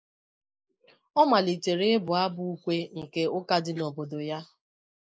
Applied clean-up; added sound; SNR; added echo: neural mask model Resemble Enhance denoiser.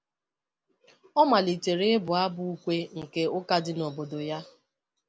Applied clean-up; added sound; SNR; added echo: none; none; none; none.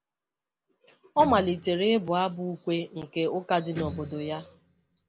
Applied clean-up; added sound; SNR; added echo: none; Electric guitar; 13 dB; none.